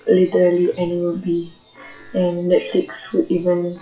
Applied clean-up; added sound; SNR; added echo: classical method WPE with log-MMSE.